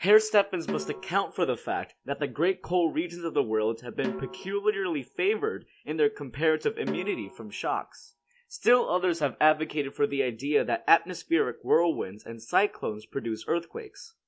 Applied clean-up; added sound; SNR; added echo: none; Snare drum; 14 dB; none.